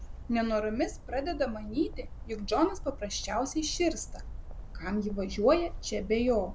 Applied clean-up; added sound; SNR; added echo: none; Bird; 10 dB; none.